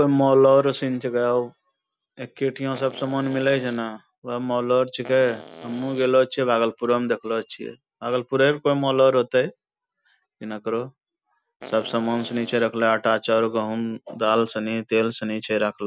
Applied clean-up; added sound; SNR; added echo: none; Fart; 17 dB; none.